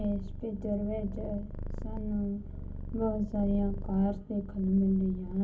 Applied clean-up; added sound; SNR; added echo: none; Purr; 6 dB; reverberation time 0.3 s.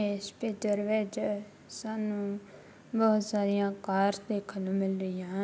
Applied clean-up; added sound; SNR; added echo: none; none; none; none.